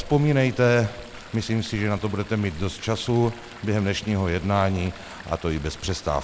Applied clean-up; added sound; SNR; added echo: none; Chatter / Stream; 17 dB; none.